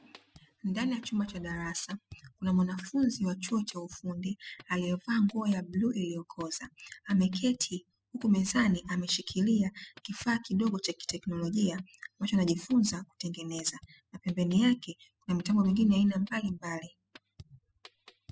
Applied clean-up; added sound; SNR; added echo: classical method spectral subtraction.